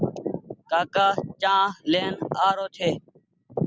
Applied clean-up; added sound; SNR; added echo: none; none; none; none.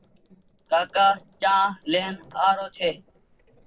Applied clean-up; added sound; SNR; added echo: neural separator model SepFormer DNS4.